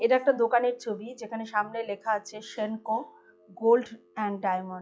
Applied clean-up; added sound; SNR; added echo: classical method log-MMSE.